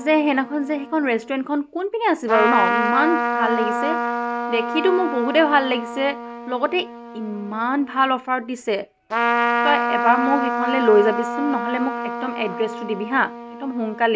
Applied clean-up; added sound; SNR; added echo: none; Trumpet; 3 dB; none.